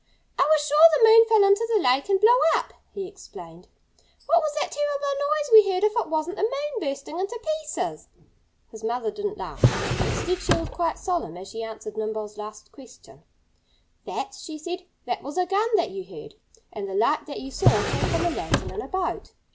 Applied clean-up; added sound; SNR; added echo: none; Drawer open or close; 0 dB; none.